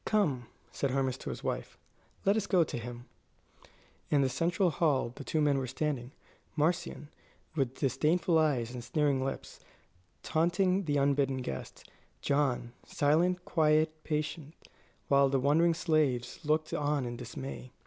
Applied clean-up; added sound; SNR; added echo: none; none; none; none.